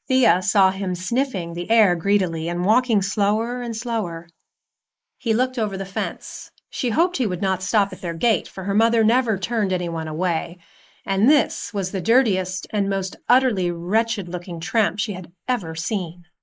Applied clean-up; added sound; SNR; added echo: neural mask model Resemble Enhance denoiser.